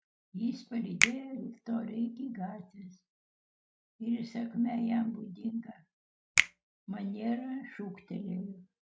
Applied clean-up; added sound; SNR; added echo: none; Finger snapping; -1 dB; none.